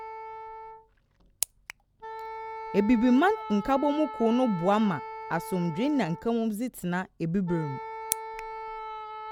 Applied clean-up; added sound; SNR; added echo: none; Wind instrument, woodwind instrument; 11 dB; none.